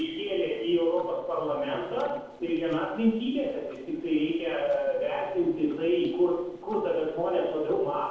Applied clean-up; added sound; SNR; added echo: neural separator model SepFormer DNS4.